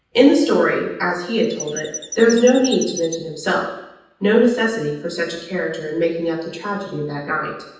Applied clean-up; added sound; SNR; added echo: none; Chirp, tweet; 12 dB; reverberation time 0.9 s.